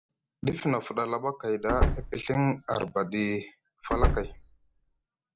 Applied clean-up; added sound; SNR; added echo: none; Slam; -1 dB; none.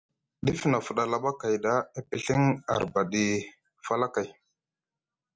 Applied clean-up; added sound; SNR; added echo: none; none; none; none.